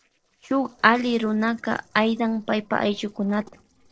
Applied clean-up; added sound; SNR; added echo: neural separator model SepFormer DNS4.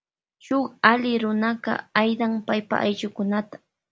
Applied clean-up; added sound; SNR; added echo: none; none; none; none.